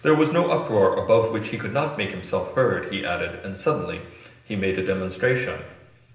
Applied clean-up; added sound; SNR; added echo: none; none; none; reverberation time 0.9 s.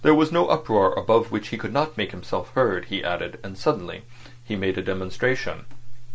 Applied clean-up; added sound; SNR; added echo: none; none; none; none.